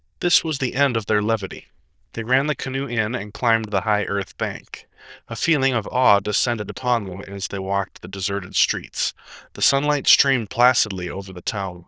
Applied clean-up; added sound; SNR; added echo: neural diffusion model UNIVERSE++.